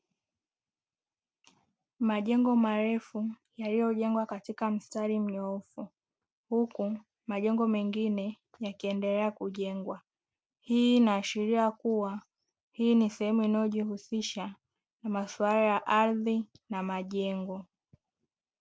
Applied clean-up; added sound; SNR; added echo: none; none; none; none.